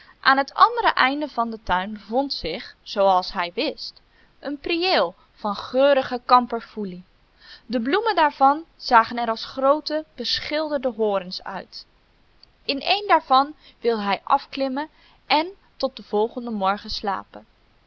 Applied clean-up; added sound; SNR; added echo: none; none; none; none.